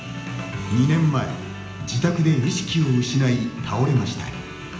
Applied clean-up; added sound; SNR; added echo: none; none; none; reverberation time 0.9 s.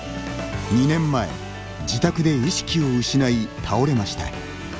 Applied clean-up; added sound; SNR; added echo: none; none; none; none.